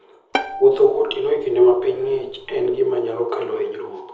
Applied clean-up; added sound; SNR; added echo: none; Bowed string instrument; 13 dB; reverberation time 0.7 s.